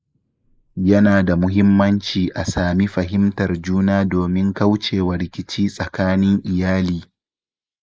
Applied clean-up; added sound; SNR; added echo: neural mask model Resemble Enhance denoiser.